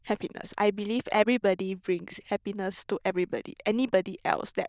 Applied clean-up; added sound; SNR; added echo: neural diffusion model UNIVERSE++.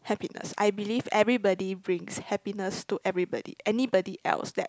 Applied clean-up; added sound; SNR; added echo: none; none; none; none.